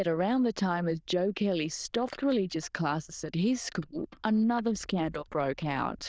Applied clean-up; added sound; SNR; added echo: neural diffusion model UNIVERSE++.